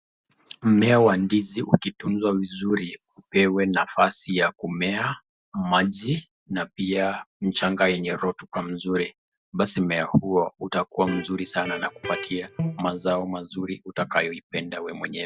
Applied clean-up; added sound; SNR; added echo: none; Electric guitar; 9 dB; none.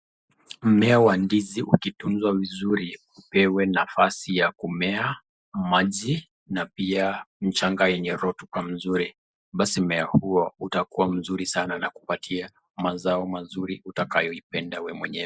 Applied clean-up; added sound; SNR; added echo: neural mask model Resemble Enhance denoiser.